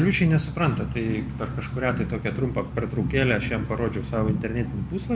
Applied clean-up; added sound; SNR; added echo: none; none; none; none.